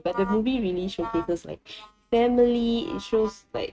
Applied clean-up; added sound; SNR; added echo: neural mask model RNNoise.